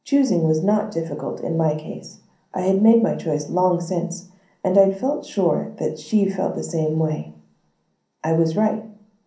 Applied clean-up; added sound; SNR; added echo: none; none; none; reverberation time 0.6 s.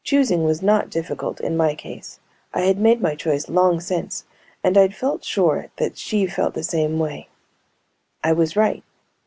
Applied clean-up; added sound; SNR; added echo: none; none; none; none.